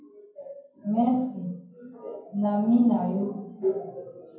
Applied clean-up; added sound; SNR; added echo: none; none; none; reverberation time 0.9 s.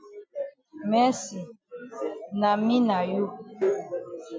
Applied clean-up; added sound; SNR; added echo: none; none; none; none.